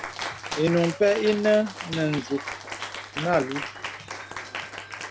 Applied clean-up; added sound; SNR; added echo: none; Cheering; 9 dB; none.